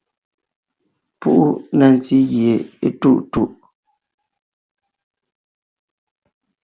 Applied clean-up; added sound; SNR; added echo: none; none; none; none.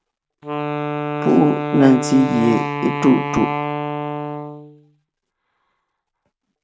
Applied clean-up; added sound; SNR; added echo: none; Wind instrument, woodwind instrument; 5 dB; none.